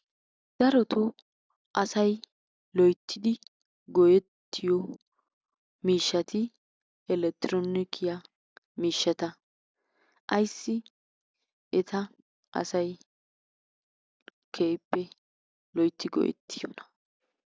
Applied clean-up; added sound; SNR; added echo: none; none; none; none.